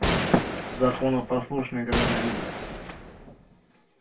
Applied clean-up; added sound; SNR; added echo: none; Gunshot, gunfire; 2 dB; reverberation time 0.2 s.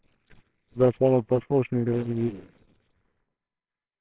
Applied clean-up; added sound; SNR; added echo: neural separator model SepFormer WHAMR!.